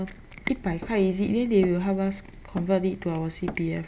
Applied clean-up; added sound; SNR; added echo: none; Cat + Hammer; 15 dB; none.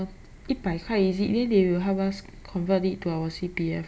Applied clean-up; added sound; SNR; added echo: none; none; none; none.